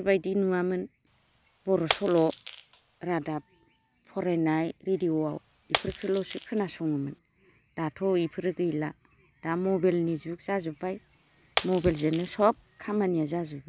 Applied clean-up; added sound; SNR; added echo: none; Shatter; 11 dB; none.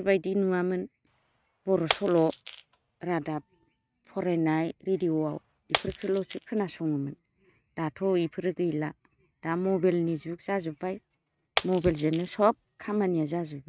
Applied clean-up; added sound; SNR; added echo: neural mask model RNNoise.